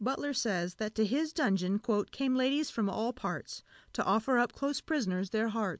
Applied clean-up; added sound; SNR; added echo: none; none; none; none.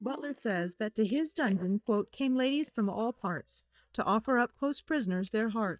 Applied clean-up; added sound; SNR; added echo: neural mask model DeepFilterNet 3.